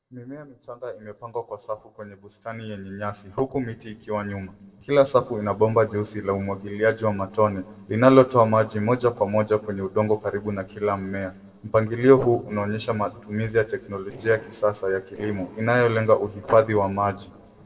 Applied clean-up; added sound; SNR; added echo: neural separator model SepFormer DNS4.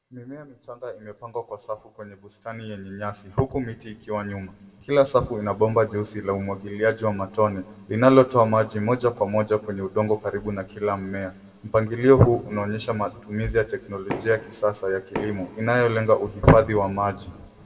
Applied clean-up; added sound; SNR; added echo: none; Knock; 12 dB; reverberation time 1.2 s.